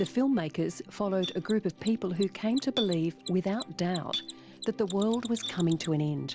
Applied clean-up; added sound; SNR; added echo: none; Mechanisms + Chink, clink; 14 dB; none.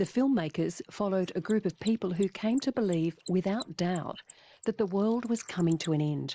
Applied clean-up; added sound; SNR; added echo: neural mask model Resemble Enhance denoiser.